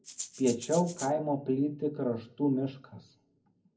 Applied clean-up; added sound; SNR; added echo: none; Rattle (instrument); 10 dB; reverberation time 0.4 s.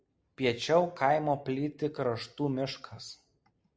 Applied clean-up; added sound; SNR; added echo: none; none; none; none.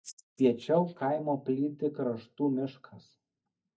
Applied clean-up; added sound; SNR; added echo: neural mask model DeepFilterNet 3.